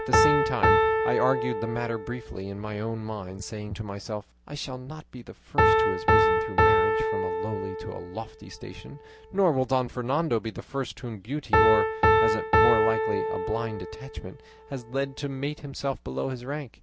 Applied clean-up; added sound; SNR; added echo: none; Piano; -4 dB; none.